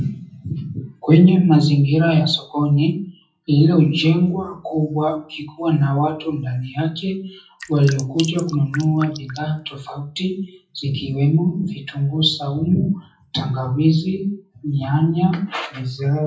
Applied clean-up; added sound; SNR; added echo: classical method WPE with log-MMSE.